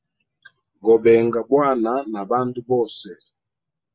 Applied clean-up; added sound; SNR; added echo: none; none; none; none.